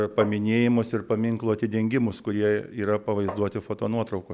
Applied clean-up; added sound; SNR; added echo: none; Tap; 14 dB; none.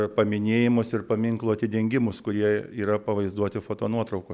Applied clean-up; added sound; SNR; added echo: none; none; none; none.